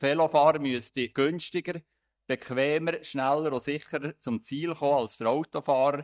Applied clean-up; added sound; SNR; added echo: neural mask model DeepFilterNet 3.